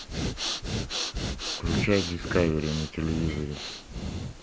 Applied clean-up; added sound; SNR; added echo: none; Breathing; 2 dB; none.